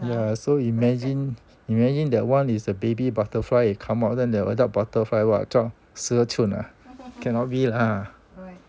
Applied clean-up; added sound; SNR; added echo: none; none; none; none.